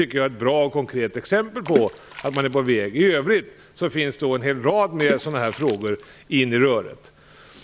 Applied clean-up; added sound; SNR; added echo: none; Water / Splash, splatter; 13 dB; none.